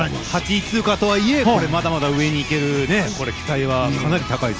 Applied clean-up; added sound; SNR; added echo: none; none; none; none.